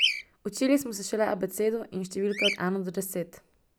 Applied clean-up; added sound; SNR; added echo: none; Bird vocalization, bird call, bird song; 6 dB; none.